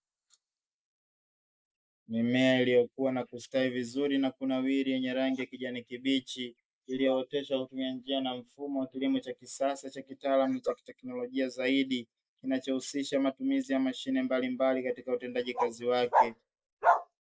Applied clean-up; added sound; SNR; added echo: neural mask model Resemble Enhance denoiser.